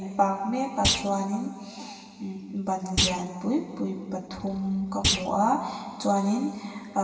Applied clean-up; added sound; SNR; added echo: none; Thump, thud; 4 dB; reverberation time 2.5 s.